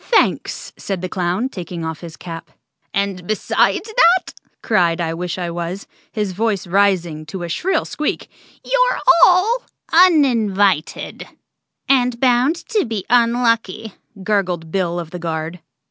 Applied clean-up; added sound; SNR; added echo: none; none; none; none.